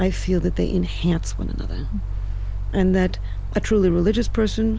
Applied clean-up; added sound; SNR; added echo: none; Mechanical fan; 3 dB; none.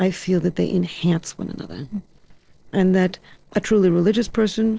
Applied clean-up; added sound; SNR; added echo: neural separator model SepFormer DNS4.